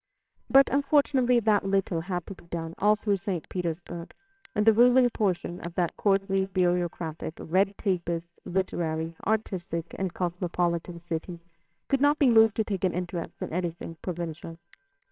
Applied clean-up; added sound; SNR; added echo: neural separator model SepFormer WHAMR!.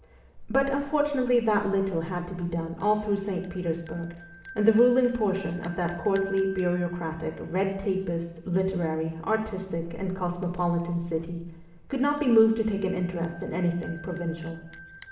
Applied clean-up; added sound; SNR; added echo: none; Bell; 19 dB; reverberation time 0.8 s.